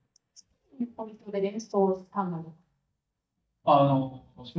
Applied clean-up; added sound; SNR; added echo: neural mask model DeepFilterNet 3.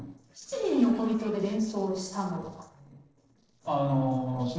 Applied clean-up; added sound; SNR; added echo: neural separator model SepFormer DNS4.